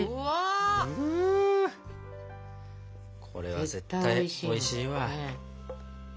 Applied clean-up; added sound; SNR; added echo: none; none; none; none.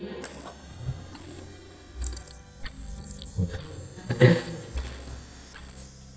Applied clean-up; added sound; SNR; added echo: neural mask model DeepFilterNet 3.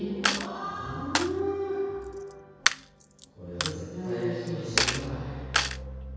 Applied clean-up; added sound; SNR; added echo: none; Coin (dropping); 0 dB; reverberation time 2.0 s.